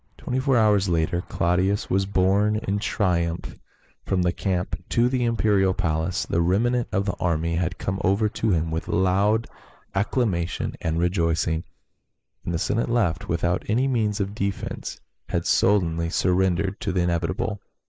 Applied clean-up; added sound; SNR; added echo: neural mask model Resemble Enhance denoiser.